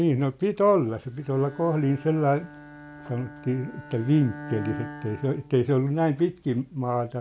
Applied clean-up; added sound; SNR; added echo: none; Bowed string instrument; 17 dB; none.